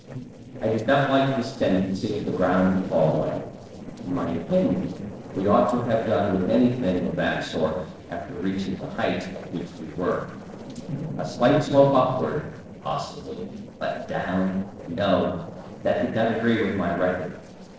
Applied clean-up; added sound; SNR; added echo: neural separator model SepFormer DNS4.